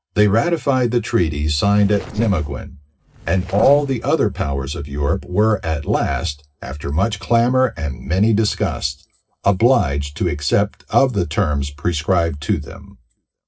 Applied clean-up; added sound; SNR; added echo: neural separator model SepFormer DNS4.